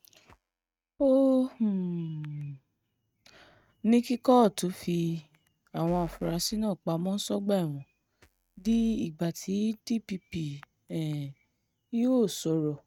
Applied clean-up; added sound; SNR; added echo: neural mask model RNNoise.